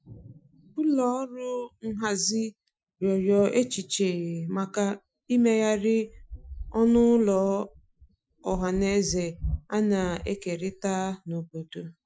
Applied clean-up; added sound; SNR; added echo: classical method Wiener filter.